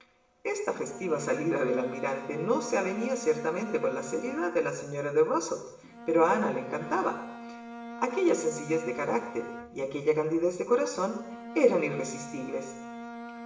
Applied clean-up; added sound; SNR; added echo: none; Bowed string instrument; 13 dB; reverberation time 0.8 s.